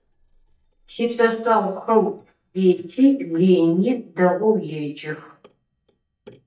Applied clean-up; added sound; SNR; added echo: neural mask model DeepFilterNet 3.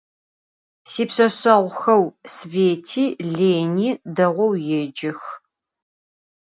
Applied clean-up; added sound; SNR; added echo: none; none; none; none.